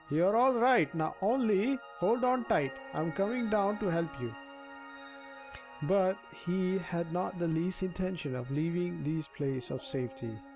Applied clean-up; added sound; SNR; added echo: none; Dog + Piano; 17 dB; none.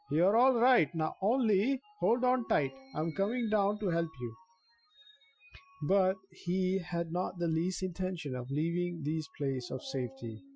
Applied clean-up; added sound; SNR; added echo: classical method Wiener filter.